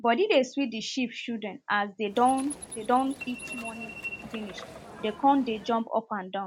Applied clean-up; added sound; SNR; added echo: none; Subway, metro, underground; 14 dB; none.